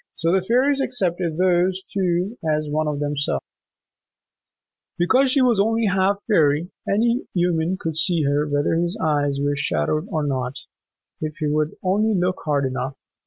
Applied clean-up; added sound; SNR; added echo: none; none; none; none.